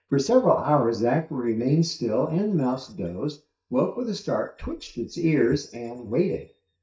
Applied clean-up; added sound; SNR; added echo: neural mask model DeepFilterNet 3.